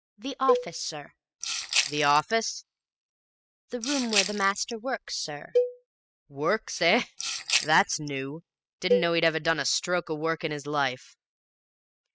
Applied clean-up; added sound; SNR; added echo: classical method spectral subtraction.